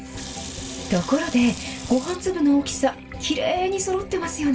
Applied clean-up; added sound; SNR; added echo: none; Sink (filling or washing) / Water tap, faucet; 16 dB; reverberation time 0.2 s.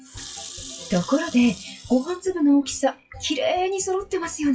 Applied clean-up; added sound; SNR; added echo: classical method WPE with log-MMSE.